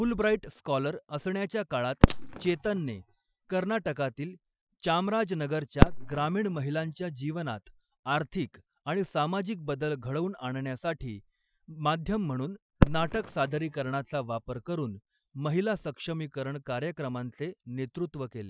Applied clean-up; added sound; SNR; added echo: classical method Wiener filter.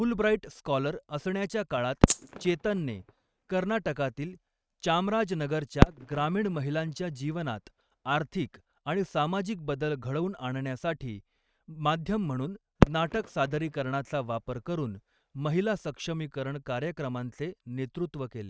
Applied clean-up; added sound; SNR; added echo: neural mask model RNNoise.